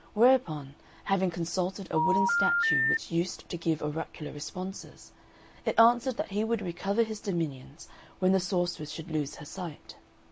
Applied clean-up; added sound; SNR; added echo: none; Telephone; -3 dB; none.